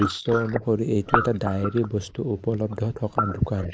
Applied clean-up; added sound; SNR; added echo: neural mask model Resemble Enhance denoiser.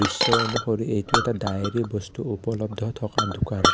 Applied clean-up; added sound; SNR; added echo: none; Coin (dropping) + Chink, clink; 1 dB; none.